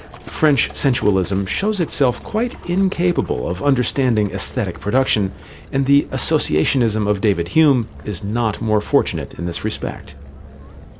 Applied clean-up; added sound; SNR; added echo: none; Musical instrument + Livestock, farm animals, working animals; 17 dB; none.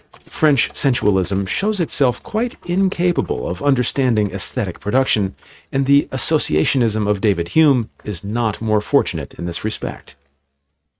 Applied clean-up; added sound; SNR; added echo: neural mask model RNNoise.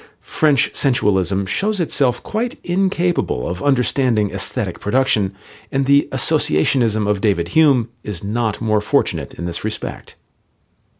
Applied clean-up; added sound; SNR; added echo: none; none; none; none.